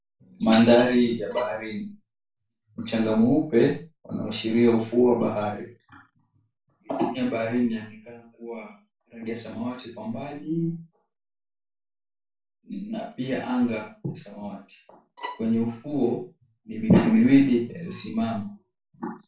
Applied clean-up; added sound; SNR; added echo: none; Bowed string instrument; 14 dB; reverberation time 0.3 s.